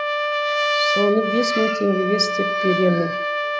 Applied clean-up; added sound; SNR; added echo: none; Trumpet; 0 dB; none.